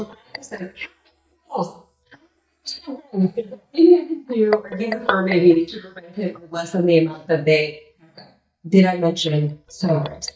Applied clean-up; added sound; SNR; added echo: neural mask model DeepFilterNet 3.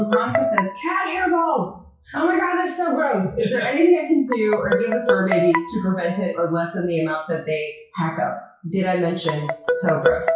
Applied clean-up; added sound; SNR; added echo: classical method WPE with log-MMSE.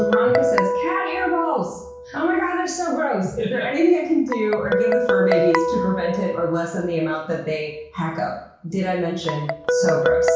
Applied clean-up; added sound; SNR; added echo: none; Guitar; 1 dB; reverberation time 0.6 s.